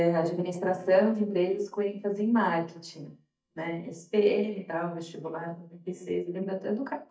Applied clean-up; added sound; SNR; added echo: neural mask model DeepFilterNet 3.